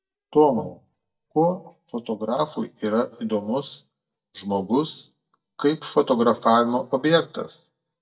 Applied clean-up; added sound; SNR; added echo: neural mask model DeepFilterNet 3.